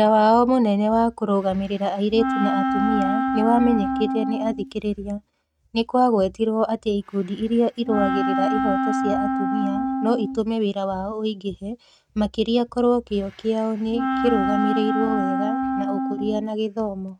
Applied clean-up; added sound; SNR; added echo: neural mask model RNNoise.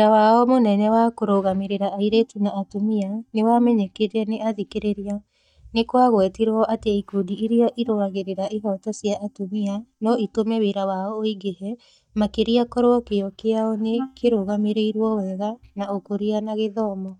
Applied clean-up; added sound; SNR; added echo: neural mask model DeepFilterNet 3.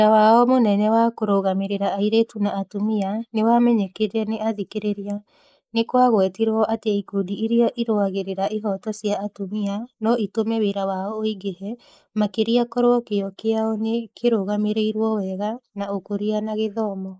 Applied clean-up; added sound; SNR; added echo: neural mask model Resemble Enhance denoiser.